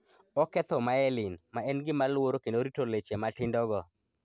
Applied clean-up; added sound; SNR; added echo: none; none; none; none.